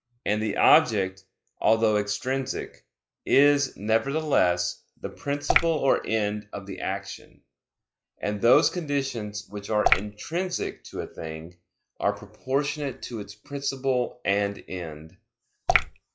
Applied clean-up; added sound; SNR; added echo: classical method log-MMSE.